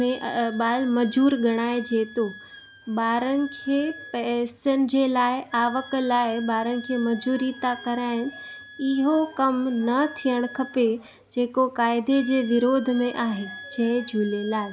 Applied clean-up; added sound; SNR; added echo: none; Wind instrument, woodwind instrument; 18 dB; none.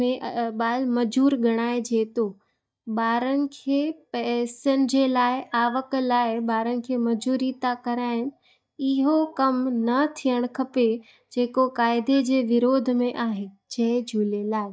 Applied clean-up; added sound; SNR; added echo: neural mask model DeepFilterNet 3.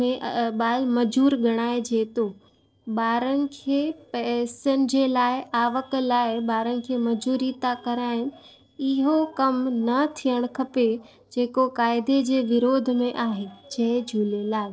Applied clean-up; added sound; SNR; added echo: neural separator model SepFormer DNS4.